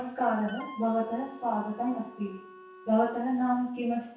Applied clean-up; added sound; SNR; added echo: none; Wind instrument, woodwind instrument; 18 dB; reverberation time 0.7 s.